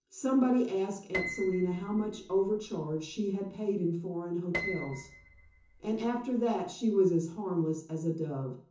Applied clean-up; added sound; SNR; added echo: none; Piano; 12 dB; reverberation time 0.6 s.